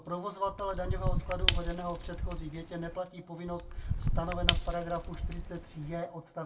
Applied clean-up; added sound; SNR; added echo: none; Shatter / Crushing; -5 dB; reverberation time 0.2 s.